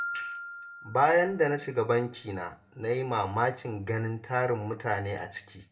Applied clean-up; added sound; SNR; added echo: none; Piano; 15 dB; reverberation time 0.3 s.